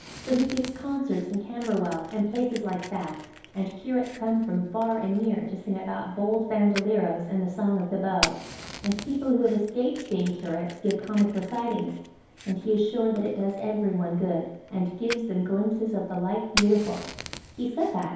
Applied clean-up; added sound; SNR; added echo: none; Fire; 13 dB; reverberation time 2.2 s.